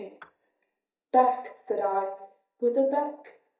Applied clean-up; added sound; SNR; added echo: neural mask model DeepFilterNet 3.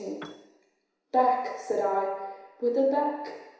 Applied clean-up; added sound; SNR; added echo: none; Piano; 17 dB; reverberation time 1.0 s.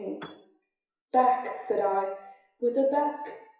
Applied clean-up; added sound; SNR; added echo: classical method WPE with log-MMSE.